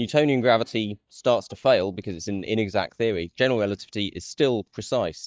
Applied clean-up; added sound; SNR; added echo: neural mask model DeepFilterNet 3.